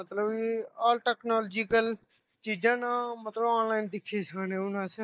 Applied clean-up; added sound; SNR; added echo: neural mask model DeepFilterNet 3.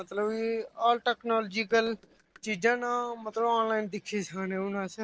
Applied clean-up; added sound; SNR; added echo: neural separator model SepFormer DNS4.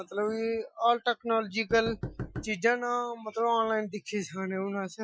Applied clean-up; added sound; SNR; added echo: classical method Wiener filter.